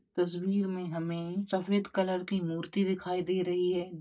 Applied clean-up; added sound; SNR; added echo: neural mask model DeepFilterNet 3.